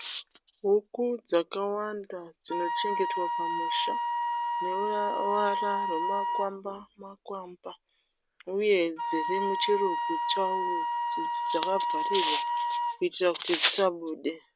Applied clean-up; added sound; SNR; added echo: none; Wind instrument, woodwind instrument; 1 dB; none.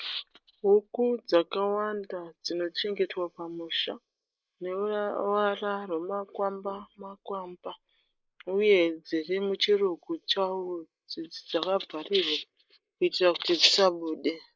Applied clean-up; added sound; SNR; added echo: neural mask model Resemble Enhance denoiser.